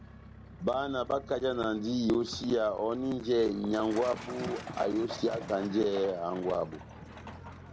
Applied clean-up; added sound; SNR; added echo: none; Truck; 14 dB; none.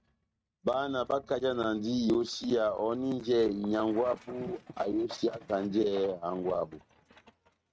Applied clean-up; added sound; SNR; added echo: neural mask model RNNoise.